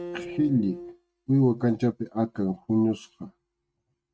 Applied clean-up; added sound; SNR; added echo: neural mask model RNNoise.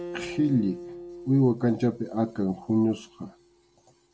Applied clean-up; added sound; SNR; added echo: none; Acoustic guitar; 15 dB; none.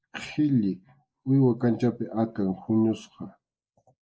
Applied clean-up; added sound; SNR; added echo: neural mask model Resemble Enhance denoiser.